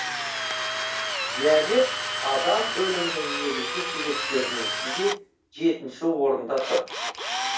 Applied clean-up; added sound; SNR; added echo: none; Drill; 3 dB; reverberation time 0.3 s.